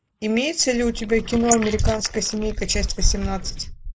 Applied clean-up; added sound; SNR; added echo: neural mask model Resemble Enhance denoiser.